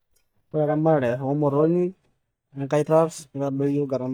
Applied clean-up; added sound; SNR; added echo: neural mask model DeepFilterNet 3.